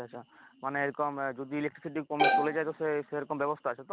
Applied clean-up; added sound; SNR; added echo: none; Bowed string instrument; -5 dB; none.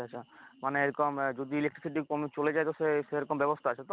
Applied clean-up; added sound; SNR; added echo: none; none; none; none.